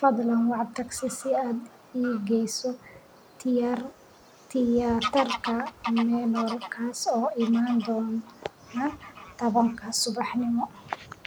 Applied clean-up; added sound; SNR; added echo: none; Bird vocalization, bird call, bird song / Fowl; 14 dB; none.